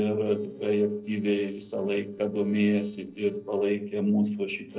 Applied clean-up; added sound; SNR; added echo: neural separator model SepFormer DNS4.